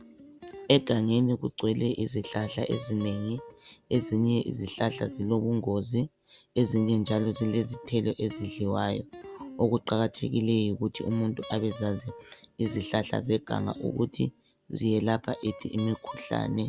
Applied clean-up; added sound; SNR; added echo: none; Guitar; 18 dB; none.